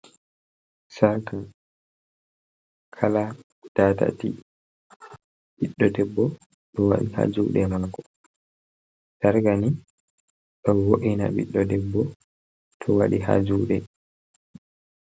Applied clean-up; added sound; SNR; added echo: none; none; none; none.